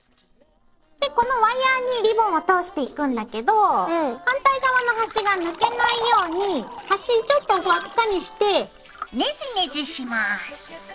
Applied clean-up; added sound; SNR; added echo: neural separator model SepFormer DNS4.